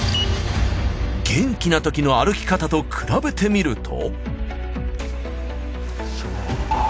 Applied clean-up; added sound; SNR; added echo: none; none; none; none.